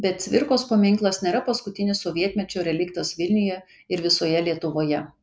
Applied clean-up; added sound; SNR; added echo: none; none; none; none.